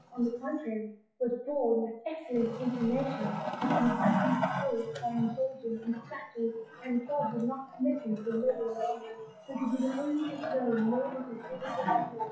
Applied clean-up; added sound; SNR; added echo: classical method WPE with log-MMSE.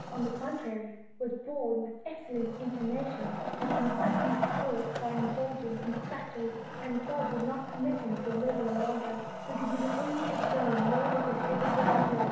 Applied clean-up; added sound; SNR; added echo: none; Wood; 0 dB; reverberation time 0.8 s.